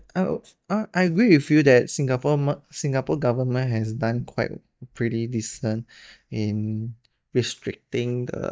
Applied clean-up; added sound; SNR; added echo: neural mask model DeepFilterNet 3.